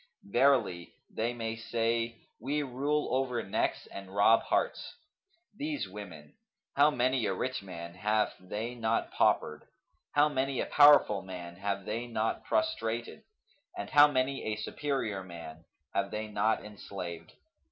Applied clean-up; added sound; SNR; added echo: none; none; none; none.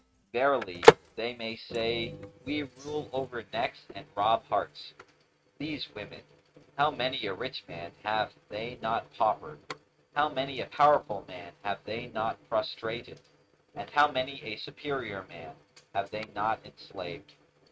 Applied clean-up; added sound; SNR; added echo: neural mask model RNNoise.